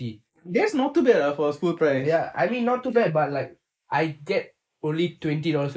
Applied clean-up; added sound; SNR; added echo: neural mask model Resemble Enhance denoiser.